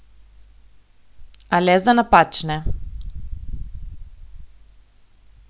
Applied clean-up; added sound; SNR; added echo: none; none; none; none.